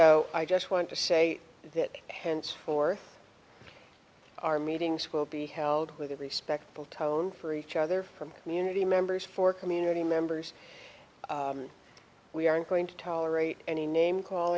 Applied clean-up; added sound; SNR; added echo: none; none; none; none.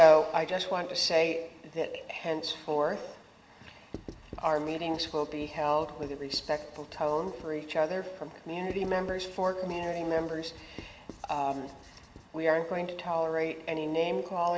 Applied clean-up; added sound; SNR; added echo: none; Writing; 19 dB; reverberation time 1.0 s.